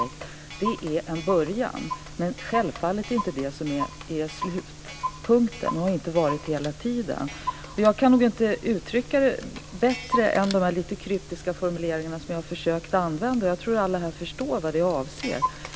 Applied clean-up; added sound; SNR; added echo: none; Clock; 12 dB; none.